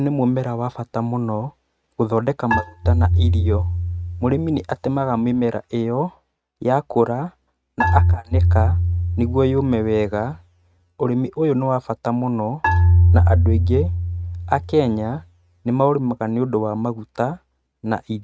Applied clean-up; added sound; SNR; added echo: neural mask model RNNoise.